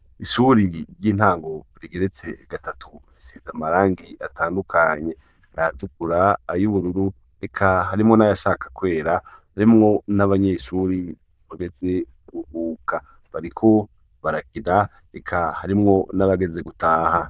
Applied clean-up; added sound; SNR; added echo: neural diffusion model UNIVERSE++.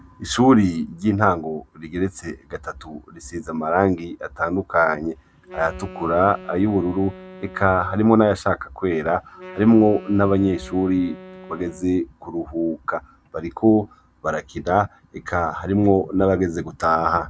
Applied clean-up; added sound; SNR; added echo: none; Wind instrument, woodwind instrument; 19 dB; none.